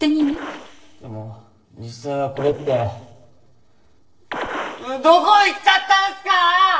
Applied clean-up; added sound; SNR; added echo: neural separator model SepFormer DNS4.